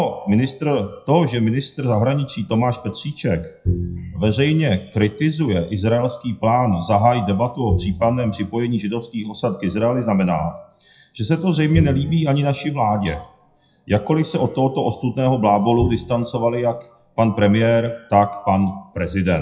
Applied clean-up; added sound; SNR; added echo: classical method WPE with log-MMSE.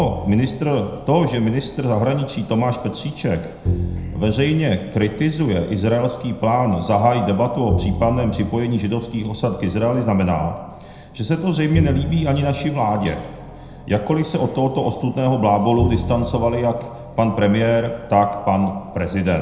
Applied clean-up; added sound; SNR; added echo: none; Bowed string instrument; 11 dB; reverberation time 0.7 s.